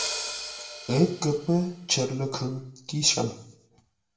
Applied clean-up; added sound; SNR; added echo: none; Hi-hat; 11 dB; reverberation time 0.5 s.